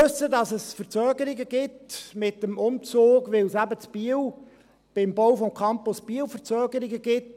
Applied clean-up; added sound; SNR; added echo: none; none; none; none.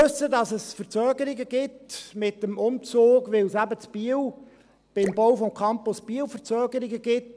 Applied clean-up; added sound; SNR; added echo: none; Drip / Splash, splatter; 19 dB; none.